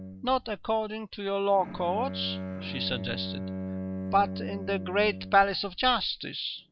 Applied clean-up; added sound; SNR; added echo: none; Bowed string instrument; 9 dB; none.